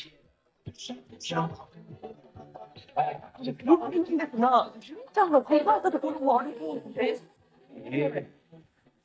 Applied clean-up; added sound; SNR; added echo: neural mask model DeepFilterNet 3.